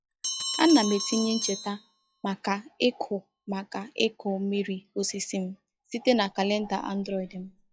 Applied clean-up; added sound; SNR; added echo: classical method log-MMSE.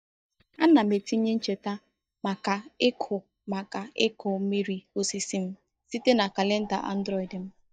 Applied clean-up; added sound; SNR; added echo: neural mask model DeepFilterNet 3.